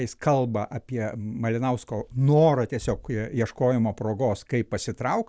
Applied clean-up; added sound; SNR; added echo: none; none; none; none.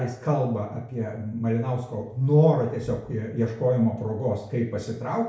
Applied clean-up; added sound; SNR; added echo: none; none; none; reverberation time 0.6 s.